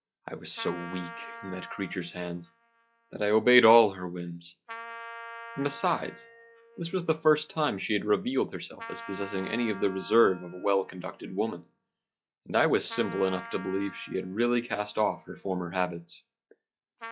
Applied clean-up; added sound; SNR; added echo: classical method log-MMSE.